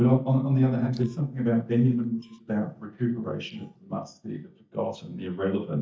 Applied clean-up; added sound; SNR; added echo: neural mask model DeepFilterNet 3.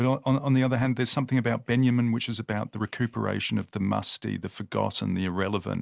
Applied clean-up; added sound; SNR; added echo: none; none; none; none.